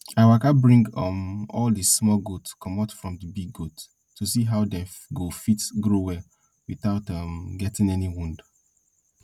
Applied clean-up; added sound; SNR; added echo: none; none; none; none.